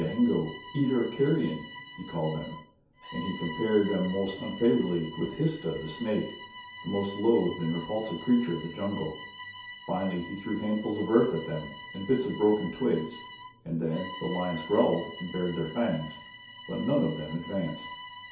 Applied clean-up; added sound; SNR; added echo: none; Bowed string instrument; 14 dB; reverberation time 0.6 s.